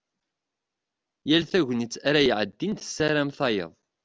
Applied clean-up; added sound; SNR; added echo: none; none; none; none.